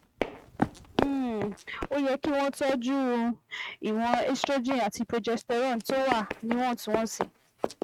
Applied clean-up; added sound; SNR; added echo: neural mask model RNNoise.